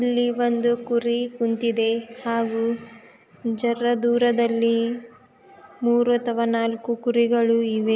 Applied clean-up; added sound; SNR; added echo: none; none; none; none.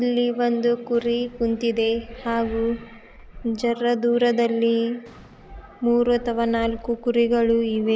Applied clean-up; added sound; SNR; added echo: none; Fireworks; 19 dB; none.